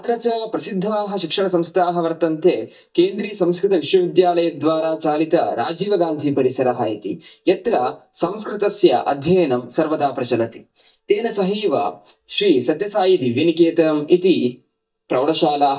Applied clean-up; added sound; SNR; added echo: neural mask model DeepFilterNet 3.